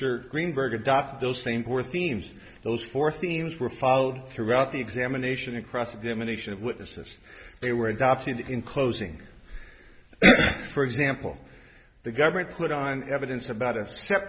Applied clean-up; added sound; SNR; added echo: none; none; none; none.